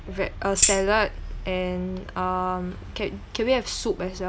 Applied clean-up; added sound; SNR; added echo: none; Tambourine; -2 dB; none.